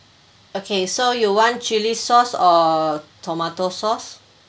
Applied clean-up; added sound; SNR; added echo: none; none; none; none.